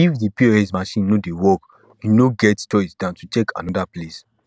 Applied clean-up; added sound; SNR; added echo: none; none; none; none.